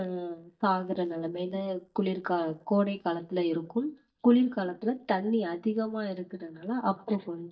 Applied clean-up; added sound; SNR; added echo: neural mask model DeepFilterNet 3.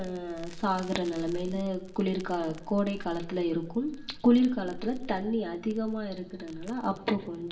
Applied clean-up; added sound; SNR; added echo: none; Crackle; 13 dB; reverberation time 0.6 s.